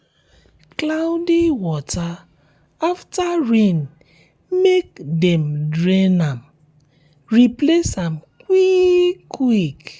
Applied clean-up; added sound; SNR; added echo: none; none; none; none.